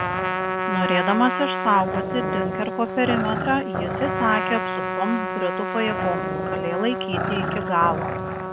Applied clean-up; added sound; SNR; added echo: none; Trumpet + Growling; 1 dB; none.